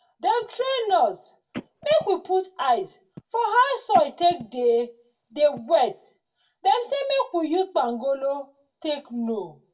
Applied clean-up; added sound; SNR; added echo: none; Telephone; 19 dB; reverberation time 0.2 s.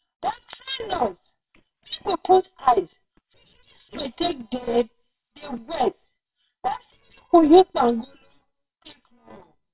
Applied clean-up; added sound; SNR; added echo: neural separator model SepFormer WHAMR!.